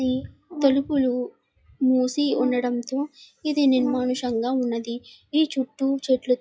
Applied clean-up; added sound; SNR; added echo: classical method log-MMSE.